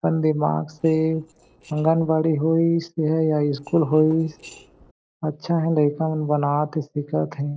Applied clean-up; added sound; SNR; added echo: neural separator model SepFormer DNS4.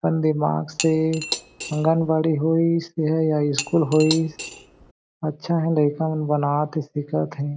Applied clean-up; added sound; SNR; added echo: none; Cutlery, silverware / Dishes, pots, and pans; 10 dB; none.